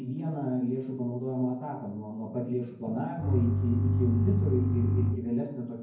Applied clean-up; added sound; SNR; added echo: none; Bowed string instrument; -4 dB; reverberation time 0.9 s.